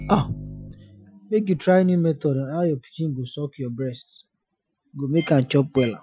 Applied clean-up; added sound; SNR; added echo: classical method Wiener filter.